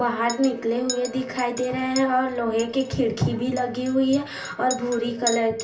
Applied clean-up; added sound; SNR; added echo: none; Chink, clink; 14 dB; reverberation time 0.3 s.